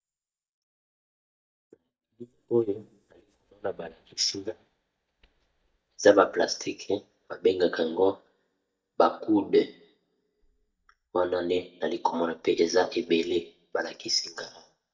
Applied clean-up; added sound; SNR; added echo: neural mask model DeepFilterNet 3.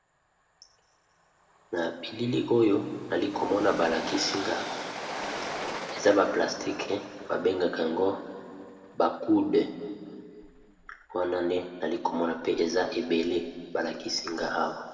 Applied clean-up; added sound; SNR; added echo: none; Train; 13 dB; reverberation time 2.0 s.